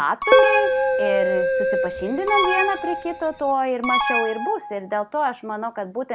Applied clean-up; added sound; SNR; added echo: none; Keyboard (musical) + Alarm; -4 dB; none.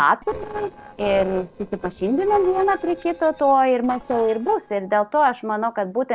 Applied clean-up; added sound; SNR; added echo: neural separator model SepFormer DNS4.